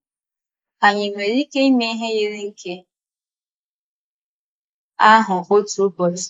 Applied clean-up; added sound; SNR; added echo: neural mask model Resemble Enhance denoiser.